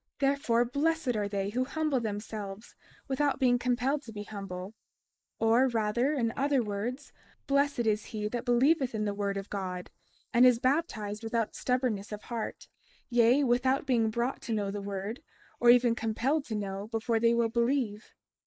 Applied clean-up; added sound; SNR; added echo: neural mask model Resemble Enhance denoiser.